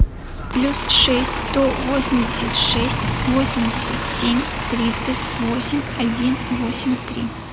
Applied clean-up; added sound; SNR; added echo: none; Bus; 3 dB; none.